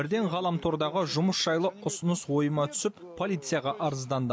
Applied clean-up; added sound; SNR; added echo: none; none; none; none.